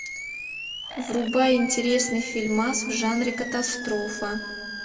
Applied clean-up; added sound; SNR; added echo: none; Animal; 9 dB; reverberation time 1.8 s.